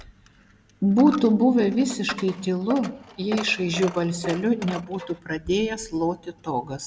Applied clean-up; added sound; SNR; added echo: none; Coin (dropping); 15 dB; none.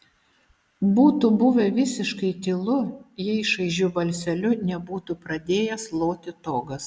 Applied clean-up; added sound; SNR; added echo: none; none; none; none.